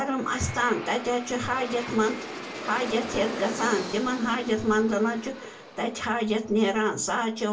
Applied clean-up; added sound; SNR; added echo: none; Aircraft; 11 dB; reverberation time 0.2 s.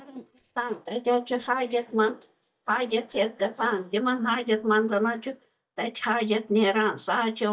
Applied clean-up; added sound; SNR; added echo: neural mask model DeepFilterNet 3.